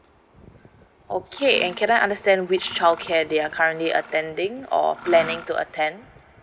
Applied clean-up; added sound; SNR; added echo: none; Mechanisms; 19 dB; none.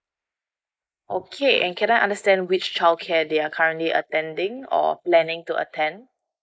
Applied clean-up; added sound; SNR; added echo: neural mask model Resemble Enhance denoiser.